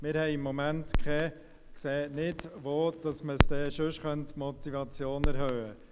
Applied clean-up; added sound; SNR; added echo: none; Crackle; 0 dB; none.